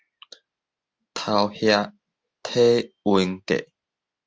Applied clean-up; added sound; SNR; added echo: none; none; none; none.